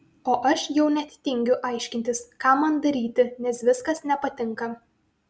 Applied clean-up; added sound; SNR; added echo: none; none; none; none.